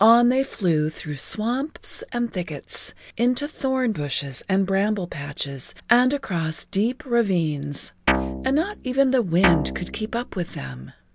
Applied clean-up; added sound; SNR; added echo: none; Guitar; 3 dB; none.